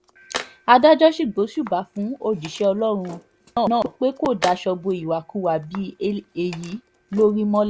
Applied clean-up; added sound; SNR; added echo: none; Tools; 19 dB; none.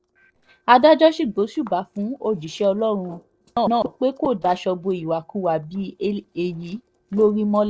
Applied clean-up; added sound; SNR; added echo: neural separator model SepFormer DNS4.